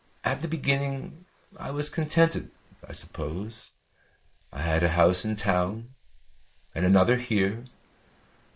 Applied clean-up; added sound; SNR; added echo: neural mask model Resemble Enhance denoiser.